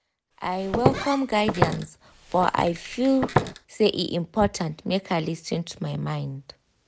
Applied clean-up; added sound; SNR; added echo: none; Walk, footsteps; 2 dB; none.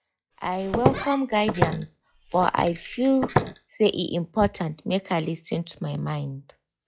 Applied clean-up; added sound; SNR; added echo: classical method log-MMSE.